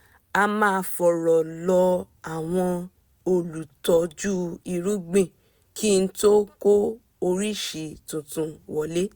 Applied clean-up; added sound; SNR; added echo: none; none; none; none.